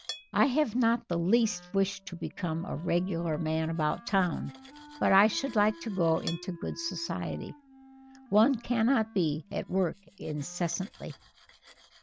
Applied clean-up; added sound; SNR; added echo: none; Cutlery, silverware + Wind instrument, woodwind instrument; 20 dB; none.